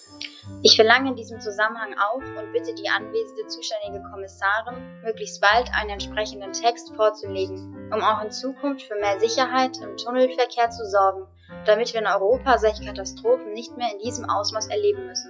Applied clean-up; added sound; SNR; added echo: classical method log-MMSE.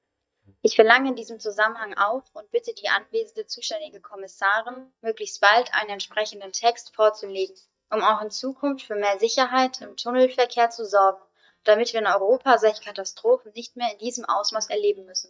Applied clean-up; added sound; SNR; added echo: neural mask model DeepFilterNet 3.